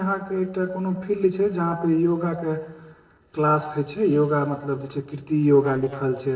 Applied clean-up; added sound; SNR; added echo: neural separator model SepFormer DNS4.